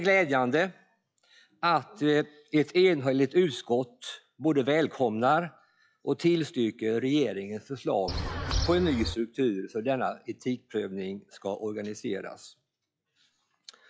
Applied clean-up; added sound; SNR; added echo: classical method log-MMSE.